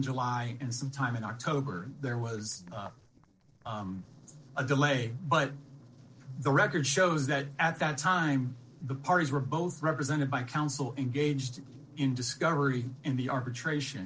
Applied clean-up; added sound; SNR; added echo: neural separator model SepFormer DNS4.